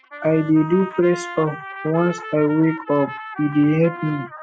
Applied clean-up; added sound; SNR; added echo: classical method spectral subtraction.